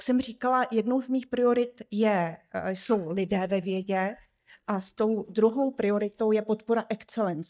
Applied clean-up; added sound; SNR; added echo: neural mask model DeepFilterNet 3.